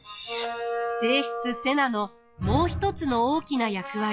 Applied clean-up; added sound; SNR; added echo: classical method log-MMSE.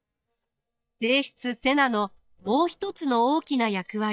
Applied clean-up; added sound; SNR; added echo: neural mask model DeepFilterNet 3.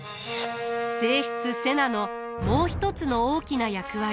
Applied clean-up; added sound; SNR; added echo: none; none; none; none.